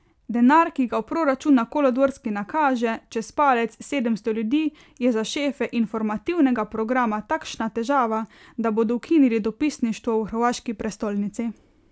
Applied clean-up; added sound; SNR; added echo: none; none; none; none.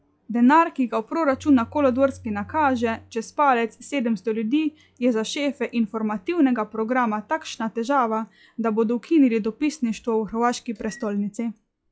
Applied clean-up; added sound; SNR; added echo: classical method log-MMSE.